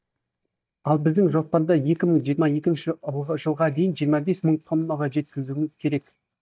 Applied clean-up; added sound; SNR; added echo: neural mask model DeepFilterNet 3.